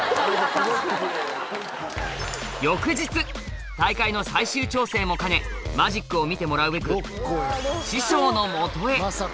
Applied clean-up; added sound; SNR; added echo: none; none; none; none.